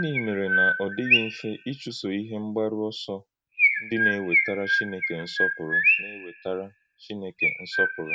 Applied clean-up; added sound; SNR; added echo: none; Chirp, tweet; -5 dB; none.